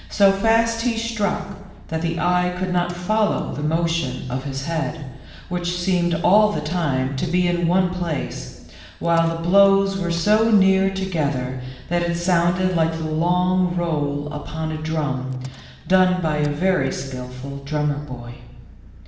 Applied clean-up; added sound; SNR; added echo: none; Engine; 20 dB; reverberation time 1.0 s.